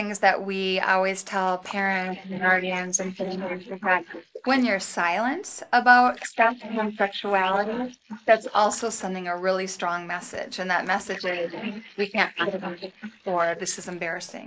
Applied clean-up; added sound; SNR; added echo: neural mask model Resemble Enhance denoiser.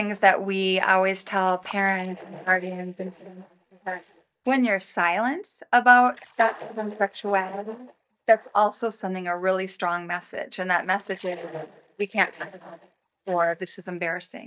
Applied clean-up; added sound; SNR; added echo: neural mask model DeepFilterNet 3.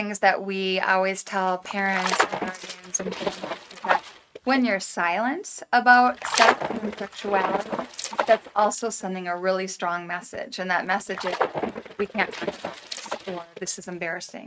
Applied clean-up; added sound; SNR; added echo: neural mask model RNNoise.